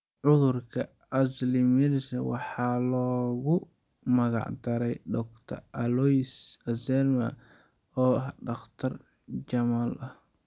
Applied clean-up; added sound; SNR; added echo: none; none; none; none.